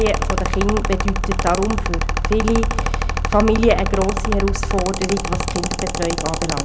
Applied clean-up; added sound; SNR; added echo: none; Mechanical fan; -1 dB; none.